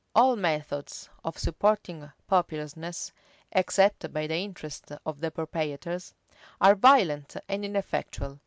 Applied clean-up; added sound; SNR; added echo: none; none; none; none.